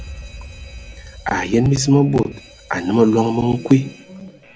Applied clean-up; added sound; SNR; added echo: none; Alarm; 19 dB; none.